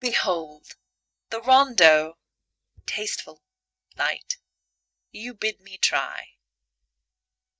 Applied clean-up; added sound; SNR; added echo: neural mask model DeepFilterNet 3.